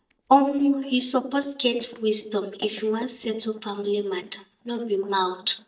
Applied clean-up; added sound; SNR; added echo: neural mask model DeepFilterNet 3.